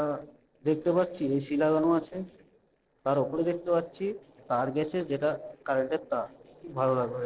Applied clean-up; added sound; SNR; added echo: neural separator model SepFormer DNS4.